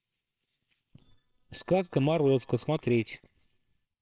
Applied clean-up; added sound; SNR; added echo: neural separator model SepFormer WHAMR!.